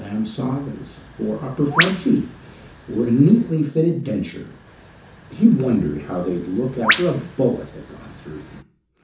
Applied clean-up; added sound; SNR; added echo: none; Bird vocalization, bird call, bird song; 5 dB; reverberation time 0.9 s.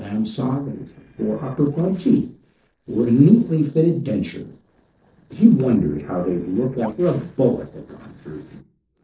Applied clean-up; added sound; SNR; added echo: neural separator model SepFormer DNS4.